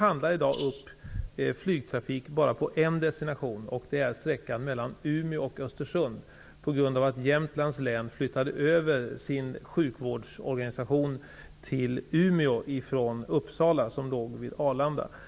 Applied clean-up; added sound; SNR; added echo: none; Rattle (instrument); 16 dB; none.